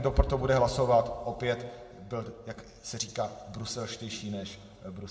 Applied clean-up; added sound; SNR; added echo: none; none; none; reverberation time 1.1 s.